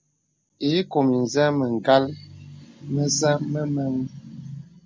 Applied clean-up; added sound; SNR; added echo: none; none; none; none.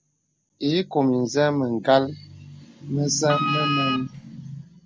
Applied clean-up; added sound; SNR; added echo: none; Wind instrument, woodwind instrument; 3 dB; none.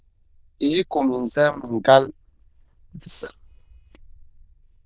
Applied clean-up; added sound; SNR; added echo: neural diffusion model UNIVERSE++.